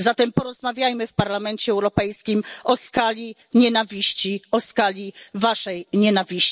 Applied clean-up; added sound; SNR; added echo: none; none; none; none.